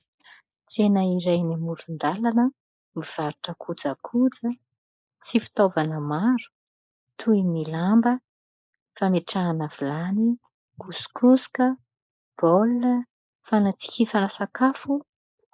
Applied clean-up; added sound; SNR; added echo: neural mask model Resemble Enhance denoiser.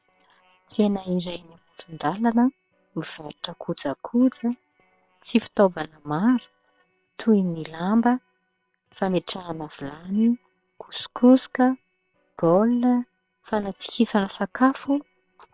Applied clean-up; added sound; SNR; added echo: neural separator model SepFormer WHAM!.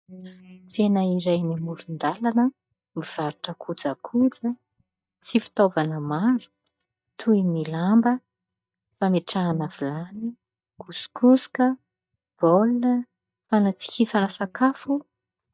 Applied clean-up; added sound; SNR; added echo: neural mask model DeepFilterNet 3.